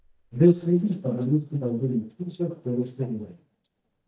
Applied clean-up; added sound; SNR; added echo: neural mask model DeepFilterNet 3.